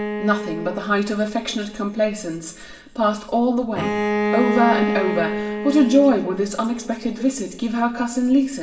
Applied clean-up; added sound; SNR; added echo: none; Bowed string instrument; 6 dB; reverberation time 0.7 s.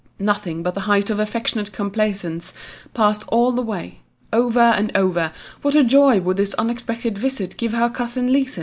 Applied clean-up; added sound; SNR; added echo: none; none; none; none.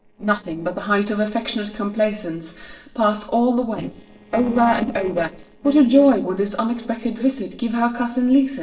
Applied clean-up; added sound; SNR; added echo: neural separator model SepFormer DNS4.